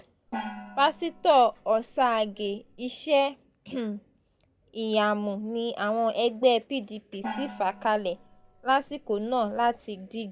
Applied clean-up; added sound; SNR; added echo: none; Gong; 15 dB; none.